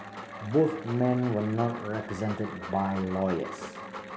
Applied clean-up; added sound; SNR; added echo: none; Applause / Cheering + Dog; 12 dB; none.